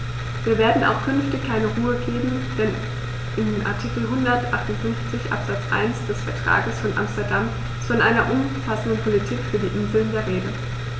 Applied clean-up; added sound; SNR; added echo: none; none; none; none.